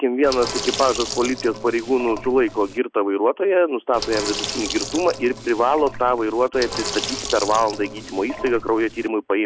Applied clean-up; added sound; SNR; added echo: none; Sink (filling or washing); 9 dB; none.